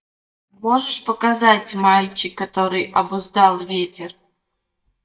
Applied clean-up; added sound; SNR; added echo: neural mask model DeepFilterNet 3.